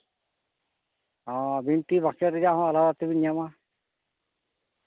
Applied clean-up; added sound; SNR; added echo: none; none; none; none.